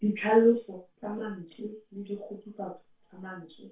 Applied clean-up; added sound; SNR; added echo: none; none; none; reverberation time 0.2 s.